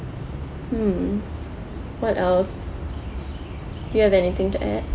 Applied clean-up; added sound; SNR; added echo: none; Bird; 10 dB; none.